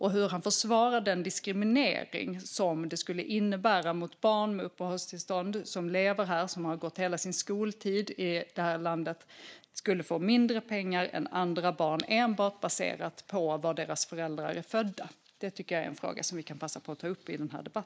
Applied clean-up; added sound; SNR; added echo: neural mask model Resemble Enhance denoiser.